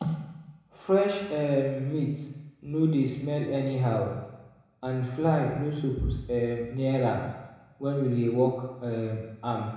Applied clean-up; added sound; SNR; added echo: none; none; none; reverberation time 1.0 s.